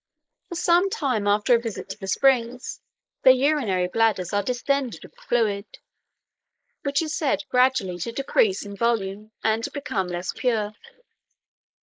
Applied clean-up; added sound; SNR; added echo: neural mask model Resemble Enhance denoiser.